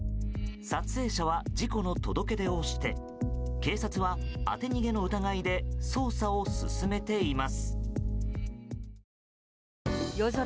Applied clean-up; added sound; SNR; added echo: none; Bass guitar; 19 dB; none.